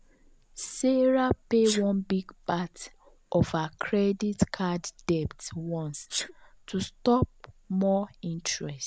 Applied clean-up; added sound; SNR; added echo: none; Sneeze; 17 dB; none.